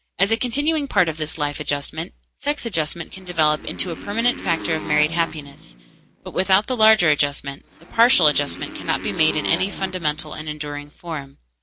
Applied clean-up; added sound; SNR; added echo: none; Motorcycle; 13 dB; none.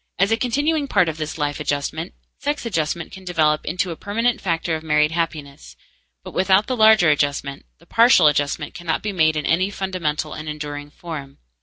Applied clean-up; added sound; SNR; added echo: none; none; none; none.